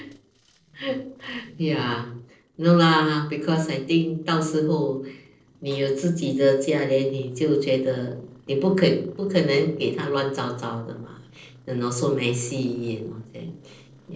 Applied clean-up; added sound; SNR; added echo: neural separator model SepFormer DNS4.